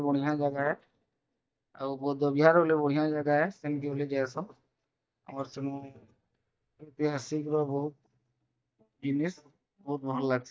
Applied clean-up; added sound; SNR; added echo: neural mask model DeepFilterNet 3.